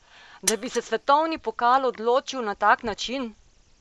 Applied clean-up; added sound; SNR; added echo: none; Mechanisms; 2 dB; none.